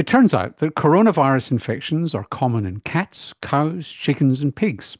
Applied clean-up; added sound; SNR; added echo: none; none; none; none.